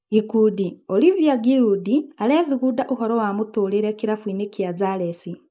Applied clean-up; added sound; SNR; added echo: neural mask model Resemble Enhance denoiser.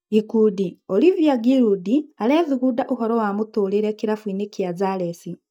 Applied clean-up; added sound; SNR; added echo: neural mask model DeepFilterNet 3.